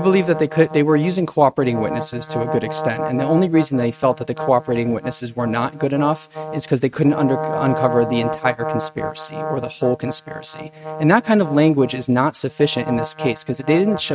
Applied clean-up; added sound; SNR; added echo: neural mask model RNNoise.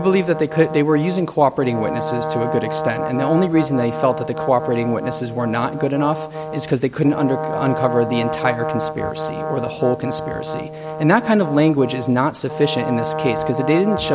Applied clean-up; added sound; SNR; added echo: none; Brass instrument; 6 dB; none.